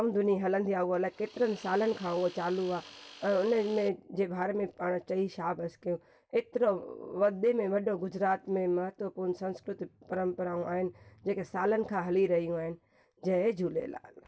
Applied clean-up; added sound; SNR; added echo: none; Tools; 19 dB; none.